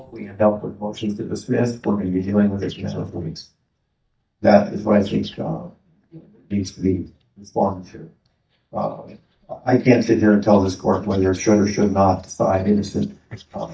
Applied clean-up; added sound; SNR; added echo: neural mask model DeepFilterNet 3.